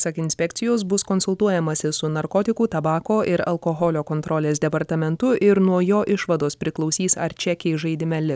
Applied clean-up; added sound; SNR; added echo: none; none; none; none.